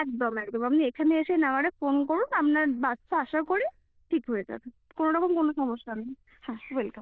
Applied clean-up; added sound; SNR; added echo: neural diffusion model UNIVERSE++.